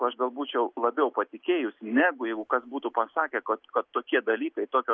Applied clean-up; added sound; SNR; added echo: none; none; none; none.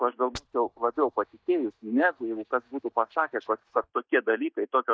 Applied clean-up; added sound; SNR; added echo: neural mask model DeepFilterNet 3.